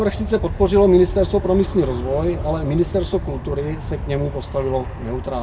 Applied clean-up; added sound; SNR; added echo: none; Aircraft; 8 dB; reverberation time 1.5 s.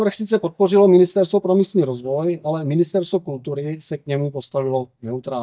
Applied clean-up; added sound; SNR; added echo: neural mask model DeepFilterNet 3.